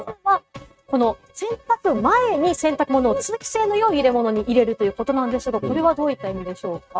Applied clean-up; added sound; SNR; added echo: neural mask model RNNoise.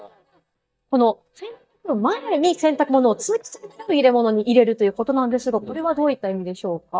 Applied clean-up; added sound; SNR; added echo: neural mask model DeepFilterNet 3.